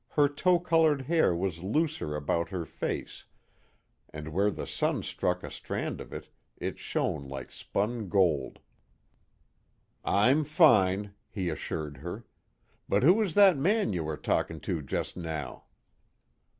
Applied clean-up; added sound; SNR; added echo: none; none; none; none.